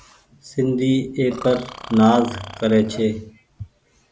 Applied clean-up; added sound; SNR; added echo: none; Burping, eructation; 16 dB; none.